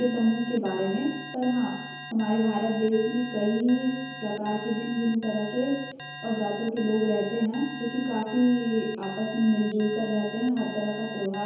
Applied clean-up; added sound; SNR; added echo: none; Alarm; 13 dB; reverberation time 1.0 s.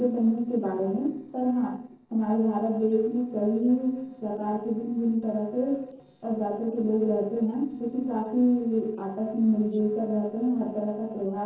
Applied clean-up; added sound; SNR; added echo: neural separator model SepFormer DNS4.